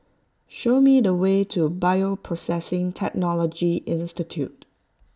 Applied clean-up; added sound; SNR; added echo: none; none; none; none.